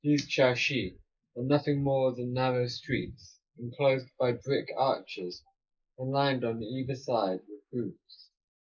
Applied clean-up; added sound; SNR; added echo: neural mask model Resemble Enhance denoiser.